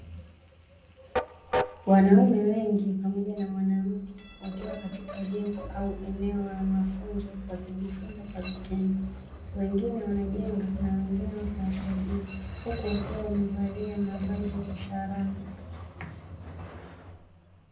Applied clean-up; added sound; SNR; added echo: none; Train; 9 dB; reverberation time 0.6 s.